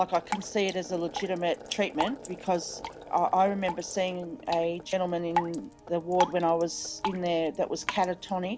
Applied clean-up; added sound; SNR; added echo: none; Drip; 9 dB; none.